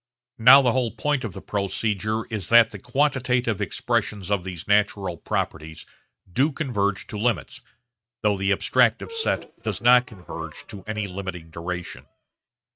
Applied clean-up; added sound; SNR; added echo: neural mask model RNNoise.